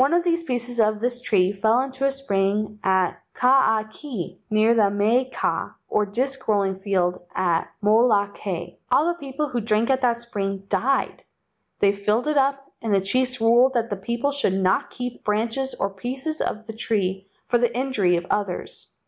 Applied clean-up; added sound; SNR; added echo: none; none; none; none.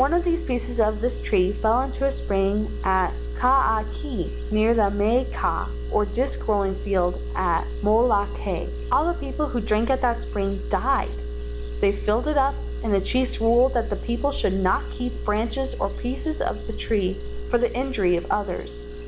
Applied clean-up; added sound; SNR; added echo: none; Engine; 5 dB; none.